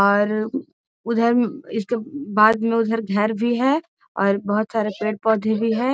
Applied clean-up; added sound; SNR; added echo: none; none; none; none.